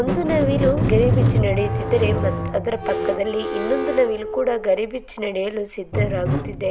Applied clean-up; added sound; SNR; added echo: none; Squeak; 0 dB; none.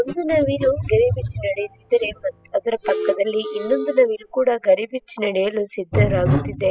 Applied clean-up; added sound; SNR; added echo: classical method spectral subtraction.